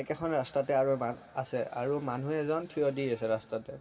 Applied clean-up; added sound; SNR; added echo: none; none; none; reverberation time 2.7 s.